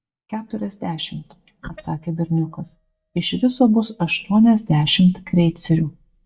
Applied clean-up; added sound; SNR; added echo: neural mask model DeepFilterNet 3.